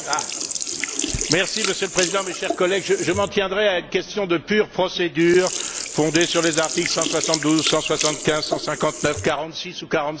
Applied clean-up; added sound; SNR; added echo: none; Sink (filling or washing); 7 dB; none.